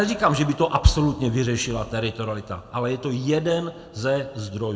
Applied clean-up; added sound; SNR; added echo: none; none; none; reverberation time 0.9 s.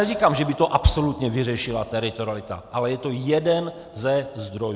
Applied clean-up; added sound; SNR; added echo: none; none; none; none.